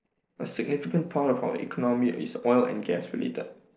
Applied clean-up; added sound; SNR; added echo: neural separator model SepFormer DNS4.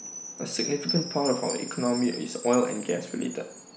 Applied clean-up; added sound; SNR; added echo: none; Chime; 9 dB; none.